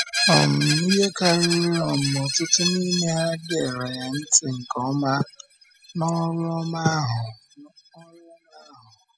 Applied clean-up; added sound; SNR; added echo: classical method spectral subtraction.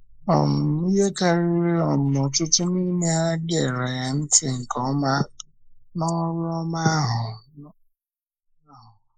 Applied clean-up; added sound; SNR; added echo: neural mask model Resemble Enhance denoiser.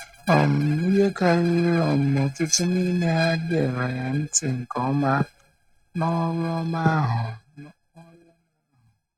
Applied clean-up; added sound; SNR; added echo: neural mask model RNNoise.